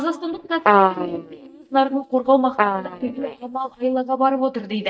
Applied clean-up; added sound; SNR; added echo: neural mask model DeepFilterNet 3.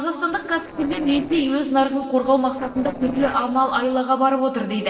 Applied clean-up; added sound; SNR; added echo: neural separator model SepFormer DNS4.